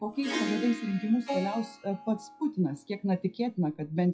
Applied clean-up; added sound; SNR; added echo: classical method WPE with log-MMSE.